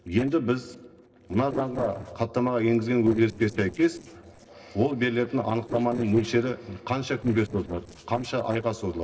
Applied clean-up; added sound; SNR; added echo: neural separator model SepFormer DNS4.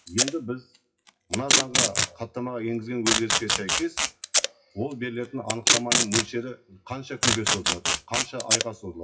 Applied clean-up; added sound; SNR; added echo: classical method WPE with log-MMSE.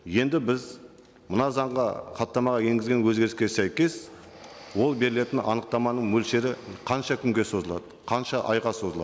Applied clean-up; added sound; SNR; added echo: none; none; none; none.